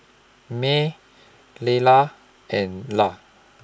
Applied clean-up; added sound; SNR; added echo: none; none; none; none.